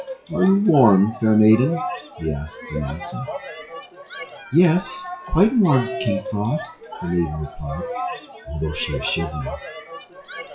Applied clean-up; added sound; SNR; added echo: classical method WPE with log-MMSE.